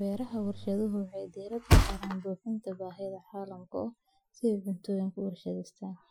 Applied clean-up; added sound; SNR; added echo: classical method Wiener filter.